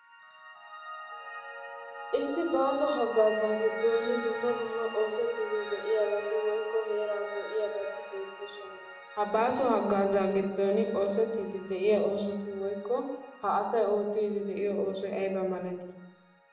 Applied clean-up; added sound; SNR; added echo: none; Piano; 13 dB; reverberation time 0.9 s.